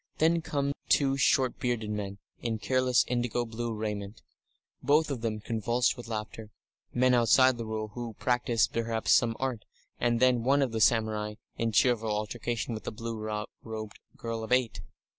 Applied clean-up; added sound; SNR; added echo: none; none; none; none.